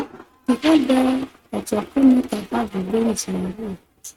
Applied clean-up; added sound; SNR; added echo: neural mask model RNNoise.